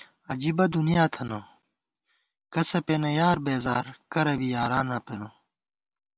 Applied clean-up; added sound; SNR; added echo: none; none; none; none.